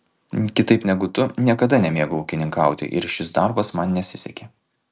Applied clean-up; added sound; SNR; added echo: none; none; none; none.